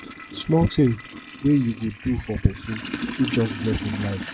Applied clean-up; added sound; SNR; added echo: none; Toilet flush; 10 dB; none.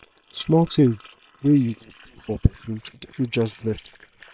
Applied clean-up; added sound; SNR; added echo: neural separator model SepFormer WHAM!.